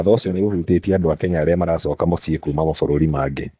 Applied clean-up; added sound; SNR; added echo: neural mask model DeepFilterNet 3.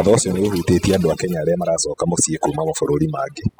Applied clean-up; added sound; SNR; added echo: classical method spectral subtraction.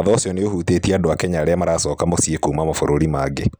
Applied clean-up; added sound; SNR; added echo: none; none; none; none.